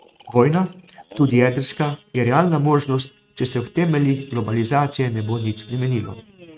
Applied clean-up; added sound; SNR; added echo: neural mask model RNNoise.